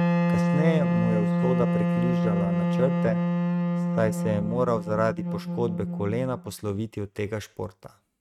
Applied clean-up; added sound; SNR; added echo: neural mask model RNNoise.